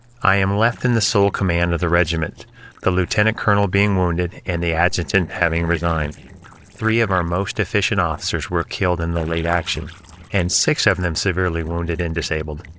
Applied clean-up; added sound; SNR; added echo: neural separator model SepFormer DNS4.